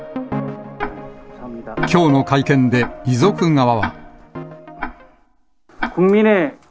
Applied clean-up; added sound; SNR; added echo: none; Tick-tock; 14 dB; none.